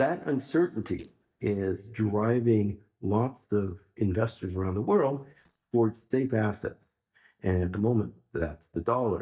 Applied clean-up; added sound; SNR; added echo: neural mask model DeepFilterNet 3.